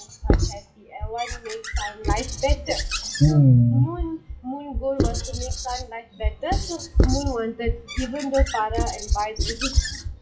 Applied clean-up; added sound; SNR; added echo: classical method WPE with log-MMSE.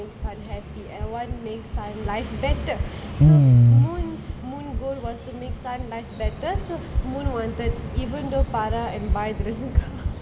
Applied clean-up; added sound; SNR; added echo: none; none; none; none.